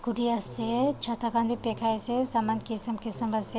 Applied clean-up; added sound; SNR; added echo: none; none; none; none.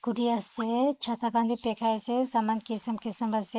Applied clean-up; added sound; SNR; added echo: neural mask model Resemble Enhance denoiser.